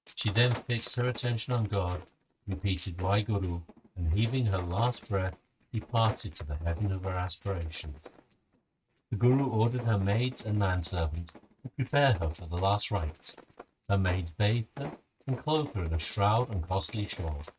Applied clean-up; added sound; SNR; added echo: neural mask model RNNoise.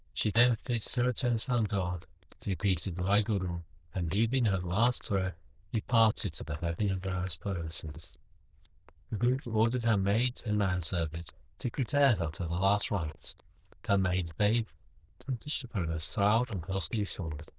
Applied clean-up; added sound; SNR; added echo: neural diffusion model UNIVERSE++.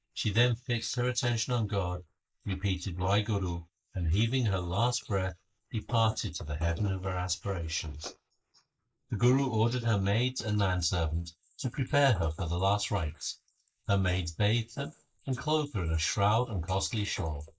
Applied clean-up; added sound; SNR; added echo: neural mask model Resemble Enhance denoiser.